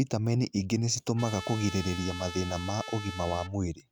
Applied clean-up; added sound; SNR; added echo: none; Trumpet; 12 dB; none.